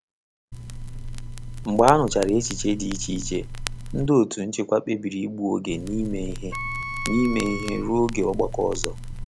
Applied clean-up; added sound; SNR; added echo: none; Crackle + Wind instrument, woodwind instrument; 7 dB; none.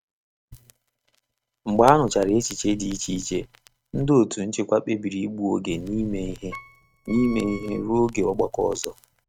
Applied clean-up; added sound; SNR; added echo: neural mask model RNNoise.